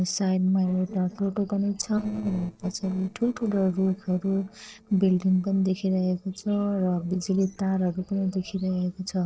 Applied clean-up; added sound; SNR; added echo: neural separator model SepFormer DNS4.